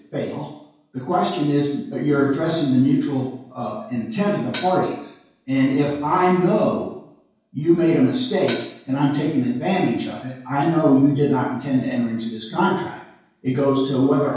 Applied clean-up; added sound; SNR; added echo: none; Hi-hat; 15 dB; reverberation time 0.6 s.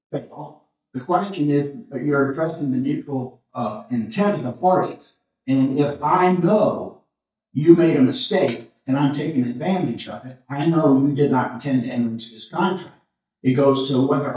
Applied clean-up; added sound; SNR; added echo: neural mask model DeepFilterNet 3.